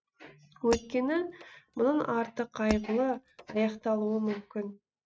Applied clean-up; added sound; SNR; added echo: neural mask model RNNoise.